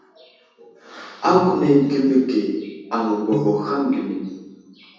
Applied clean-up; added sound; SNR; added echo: none; Piano; 9 dB; reverberation time 1.1 s.